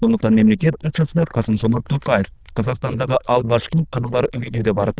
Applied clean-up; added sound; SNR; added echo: neural diffusion model UNIVERSE++.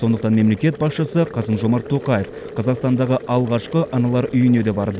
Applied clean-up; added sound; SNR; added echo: none; Boiling; 15 dB; none.